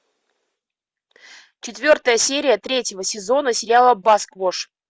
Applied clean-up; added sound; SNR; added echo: none; none; none; none.